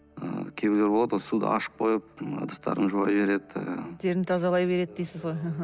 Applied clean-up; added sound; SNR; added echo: none; none; none; none.